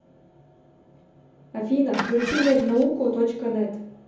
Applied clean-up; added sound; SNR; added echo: none; Engine starting; 8 dB; reverberation time 0.7 s.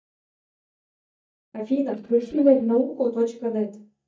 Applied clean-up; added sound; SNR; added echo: neural mask model DeepFilterNet 3.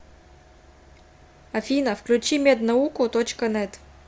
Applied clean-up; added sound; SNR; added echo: none; none; none; none.